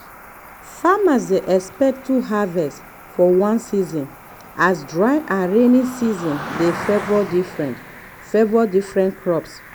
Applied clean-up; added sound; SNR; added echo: none; Cricket; 16 dB; none.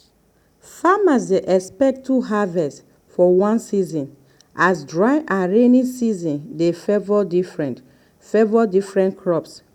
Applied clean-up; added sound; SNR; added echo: none; none; none; none.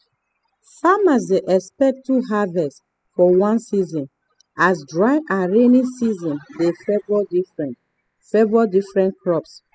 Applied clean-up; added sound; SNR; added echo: classical method spectral subtraction.